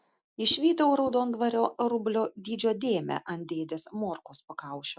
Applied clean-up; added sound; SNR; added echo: neural mask model Resemble Enhance denoiser.